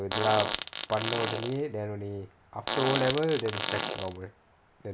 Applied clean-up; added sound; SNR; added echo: none; Fart; 0 dB; none.